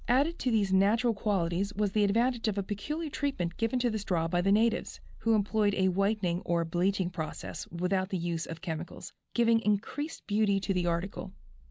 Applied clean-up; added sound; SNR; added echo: none; Purr; 16 dB; none.